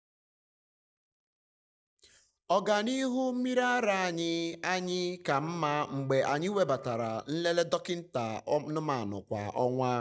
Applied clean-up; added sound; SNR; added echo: neural mask model DeepFilterNet 3.